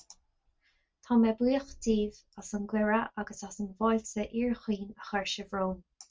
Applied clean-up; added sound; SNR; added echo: none; none; none; none.